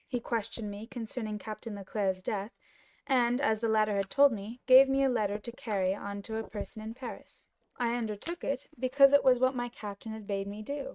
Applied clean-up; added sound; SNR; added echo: neural mask model RNNoise.